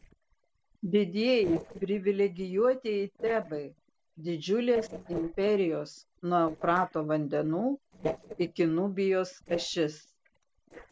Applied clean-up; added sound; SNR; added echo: neural separator model SepFormer DNS4.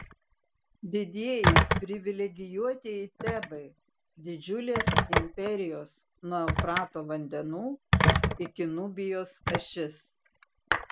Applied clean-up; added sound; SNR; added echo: none; Telephone; -4 dB; none.